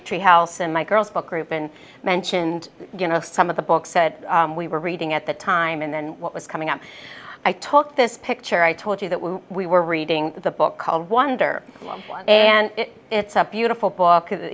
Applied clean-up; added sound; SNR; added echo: none; none; none; none.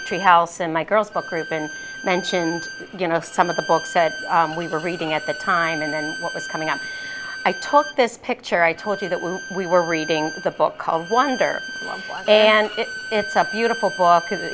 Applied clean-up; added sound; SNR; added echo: none; Bowed string instrument; 11 dB; none.